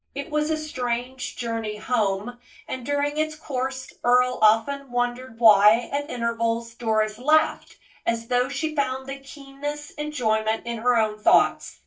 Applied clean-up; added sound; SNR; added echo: neural mask model DeepFilterNet 3.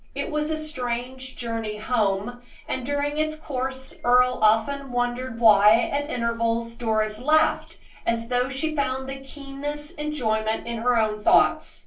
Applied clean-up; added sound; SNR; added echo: neural separator model SepFormer DNS4.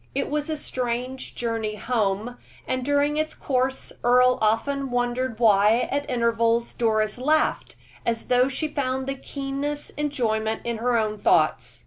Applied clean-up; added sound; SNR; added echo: none; none; none; none.